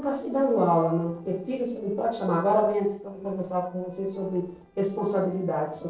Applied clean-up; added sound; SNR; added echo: neural separator model SepFormer DNS4.